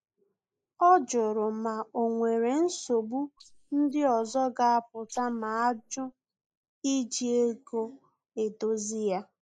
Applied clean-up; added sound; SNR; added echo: neural mask model Resemble Enhance denoiser.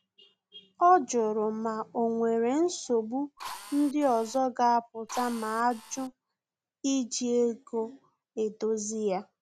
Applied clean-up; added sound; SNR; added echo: none; Drill; 15 dB; none.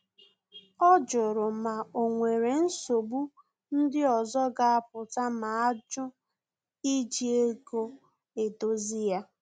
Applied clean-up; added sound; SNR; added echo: none; none; none; none.